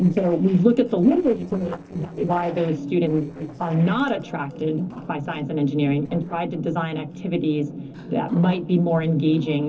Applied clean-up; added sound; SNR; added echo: neural separator model SepFormer DNS4.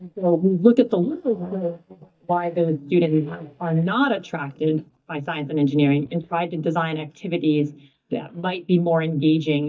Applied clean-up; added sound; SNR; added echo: neural mask model DeepFilterNet 3.